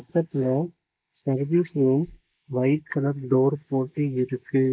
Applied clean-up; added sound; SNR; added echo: neural mask model Resemble Enhance denoiser.